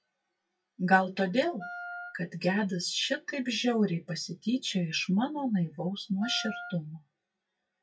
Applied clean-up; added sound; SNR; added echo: classical method WPE with log-MMSE.